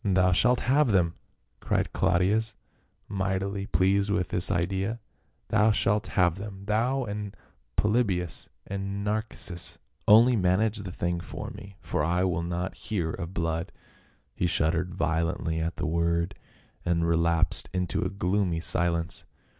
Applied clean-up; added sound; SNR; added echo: none; none; none; none.